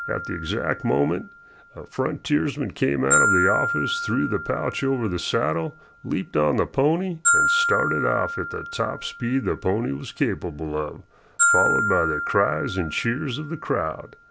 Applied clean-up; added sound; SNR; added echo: none; Glockenspiel; 2 dB; none.